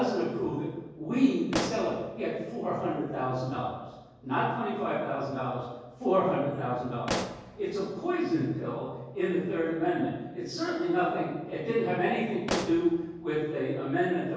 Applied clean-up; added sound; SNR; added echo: none; Explosion; 8 dB; reverberation time 1.3 s.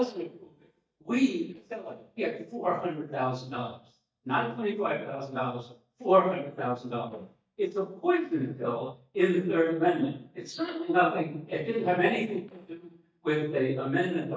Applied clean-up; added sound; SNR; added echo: neural mask model DeepFilterNet 3.